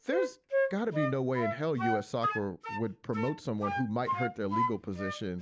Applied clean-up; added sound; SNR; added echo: none; Wind instrument, woodwind instrument; 2 dB; none.